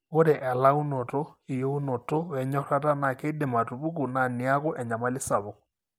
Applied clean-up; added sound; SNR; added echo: none; none; none; none.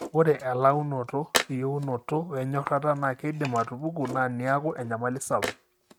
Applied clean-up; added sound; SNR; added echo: neural mask model RNNoise.